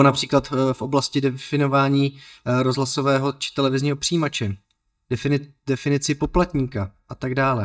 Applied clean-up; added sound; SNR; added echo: neural mask model DeepFilterNet 3.